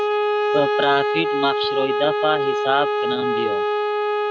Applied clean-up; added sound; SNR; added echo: neural mask model RNNoise.